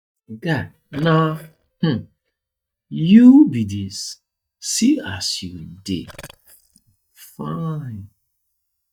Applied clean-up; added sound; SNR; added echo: neural mask model DeepFilterNet 3.